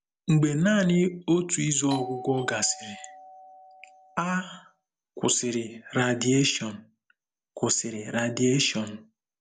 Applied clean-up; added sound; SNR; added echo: none; Doorbell; 16 dB; none.